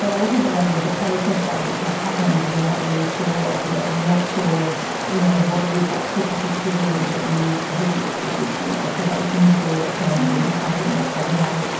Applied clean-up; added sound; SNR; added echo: none; Stream; 4 dB; reverberation time 0.9 s.